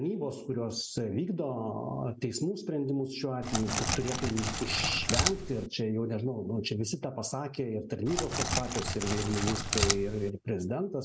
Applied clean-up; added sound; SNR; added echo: none; Crackle; 0 dB; none.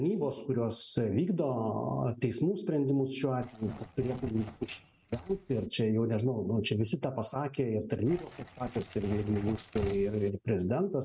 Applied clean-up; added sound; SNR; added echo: neural mask model RNNoise.